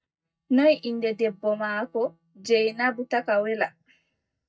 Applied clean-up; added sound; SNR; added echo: neural mask model DeepFilterNet 3.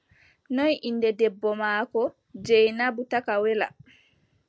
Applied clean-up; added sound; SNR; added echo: none; none; none; none.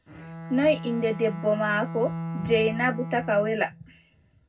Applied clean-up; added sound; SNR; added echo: none; Bowed string instrument; 9 dB; reverberation time 0.4 s.